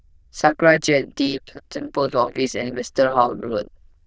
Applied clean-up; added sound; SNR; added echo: neural diffusion model UNIVERSE++.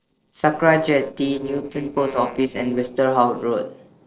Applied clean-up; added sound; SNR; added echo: neural separator model SepFormer DNS4.